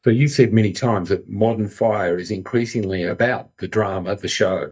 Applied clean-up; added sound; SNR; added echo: neural mask model DeepFilterNet 3.